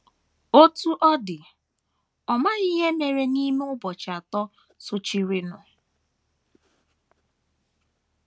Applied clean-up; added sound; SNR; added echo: none; none; none; none.